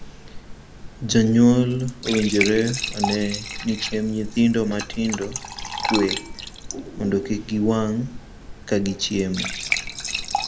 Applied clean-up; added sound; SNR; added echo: none; Fill (with liquid) / Trickle, dribble / Glass; 8 dB; none.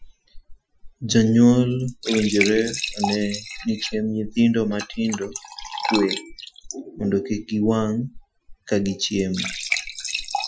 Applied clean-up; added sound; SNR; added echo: classical method Wiener filter.